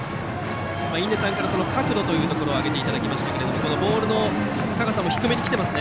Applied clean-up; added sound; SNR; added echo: none; none; none; none.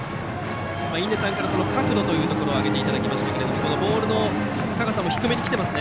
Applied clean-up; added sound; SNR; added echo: none; Bowed string instrument; 8 dB; none.